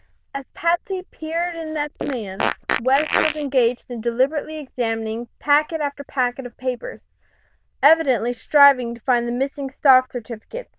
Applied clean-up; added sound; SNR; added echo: neural diffusion model UNIVERSE++.